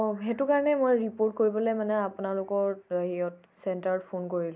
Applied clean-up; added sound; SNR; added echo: none; none; none; none.